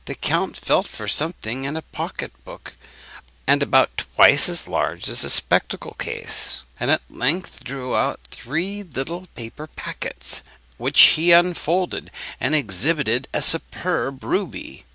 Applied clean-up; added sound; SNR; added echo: none; none; none; none.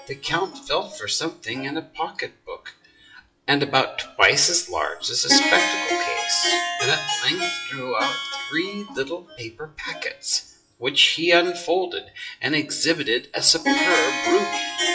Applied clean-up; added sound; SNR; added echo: classical method WPE with log-MMSE.